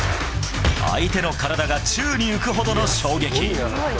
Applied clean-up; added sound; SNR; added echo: none; none; none; none.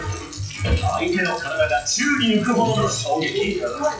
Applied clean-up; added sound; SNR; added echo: classical method WPE with log-MMSE.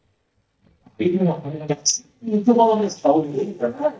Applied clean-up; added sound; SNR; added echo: neural mask model DeepFilterNet 3.